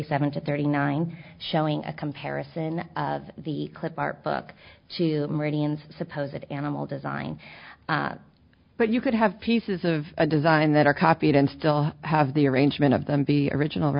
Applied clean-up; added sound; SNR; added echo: none; none; none; none.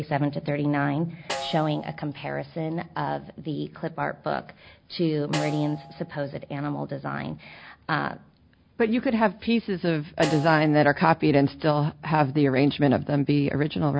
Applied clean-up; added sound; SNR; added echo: none; Snare drum; 15 dB; none.